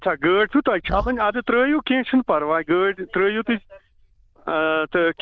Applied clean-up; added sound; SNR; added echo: neural diffusion model UNIVERSE++.